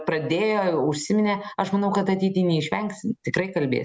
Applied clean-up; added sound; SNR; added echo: none; none; none; none.